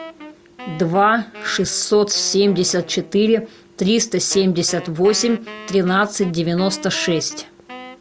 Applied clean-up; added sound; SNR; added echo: none; Wind instrument, woodwind instrument; 18 dB; none.